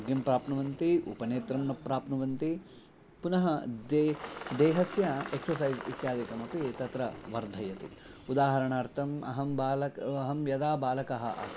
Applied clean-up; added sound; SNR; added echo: none; Engine; 15 dB; none.